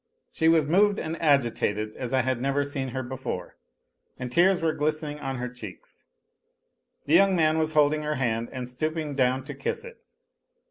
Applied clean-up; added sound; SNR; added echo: none; none; none; none.